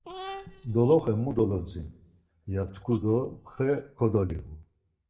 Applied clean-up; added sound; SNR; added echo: neural mask model DeepFilterNet 3.